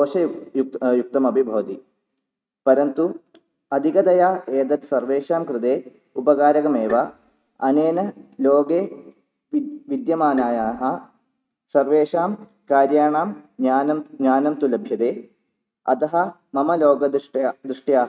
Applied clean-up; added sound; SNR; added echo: neural mask model RNNoise.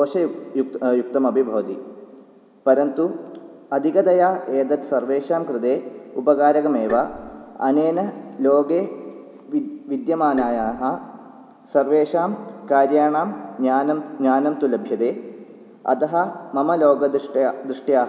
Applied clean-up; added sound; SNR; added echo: none; Tap; 15 dB; none.